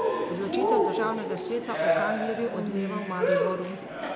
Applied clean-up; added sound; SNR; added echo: none; Cheering; -5 dB; none.